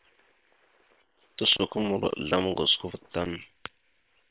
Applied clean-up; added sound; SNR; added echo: neural separator model SepFormer WHAM!.